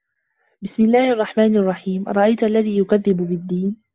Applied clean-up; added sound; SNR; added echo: none; none; none; none.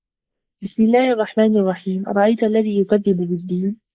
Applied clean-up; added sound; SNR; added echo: neural mask model Resemble Enhance denoiser.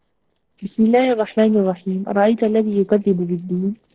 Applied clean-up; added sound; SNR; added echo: neural separator model SepFormer DNS4.